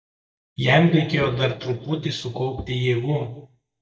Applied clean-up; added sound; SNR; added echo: neural mask model DeepFilterNet 3.